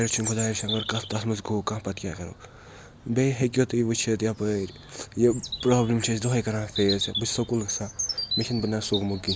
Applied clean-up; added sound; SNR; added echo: none; Bird vocalization, bird call, bird song; 9 dB; none.